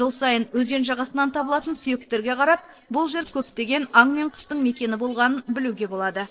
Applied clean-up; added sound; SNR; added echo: neural separator model SepFormer DNS4.